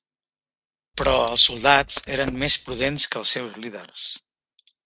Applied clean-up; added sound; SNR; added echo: neural mask model RNNoise.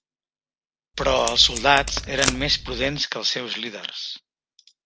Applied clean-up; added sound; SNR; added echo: none; Packing tape, duct tape; 6 dB; none.